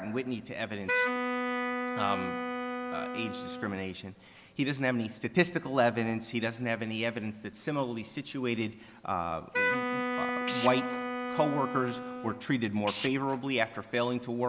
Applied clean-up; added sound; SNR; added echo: none; Tools + Wind instrument, woodwind instrument; 2 dB; none.